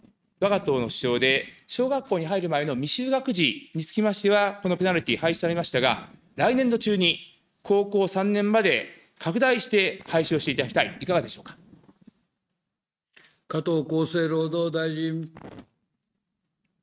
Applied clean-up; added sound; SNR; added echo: neural mask model RNNoise.